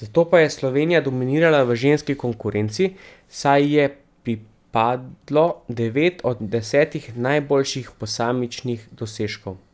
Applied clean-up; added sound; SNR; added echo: none; none; none; none.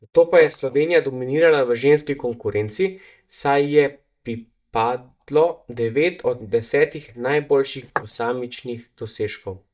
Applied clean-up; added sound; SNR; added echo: neural mask model DeepFilterNet 3.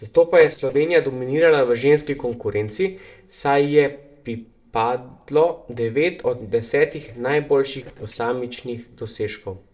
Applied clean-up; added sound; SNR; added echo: neural separator model SepFormer DNS4.